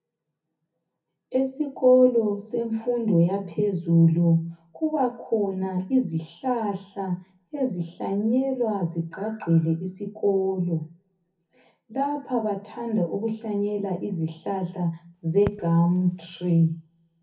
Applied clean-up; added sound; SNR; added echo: none; Crackle; 16 dB; reverberation time 0.3 s.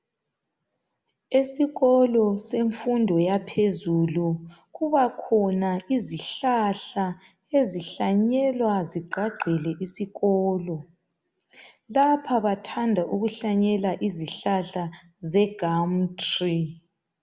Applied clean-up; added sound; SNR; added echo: none; none; none; none.